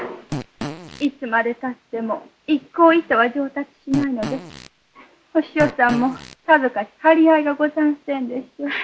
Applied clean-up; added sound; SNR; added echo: none; Fart; 12 dB; none.